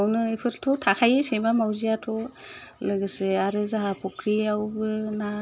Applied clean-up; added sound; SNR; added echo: none; none; none; none.